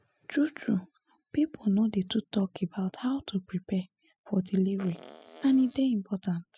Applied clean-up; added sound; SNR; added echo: classical method spectral subtraction.